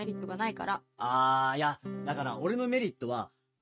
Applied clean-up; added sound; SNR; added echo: neural mask model RNNoise.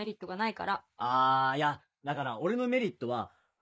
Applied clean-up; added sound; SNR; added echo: neural mask model Resemble Enhance denoiser.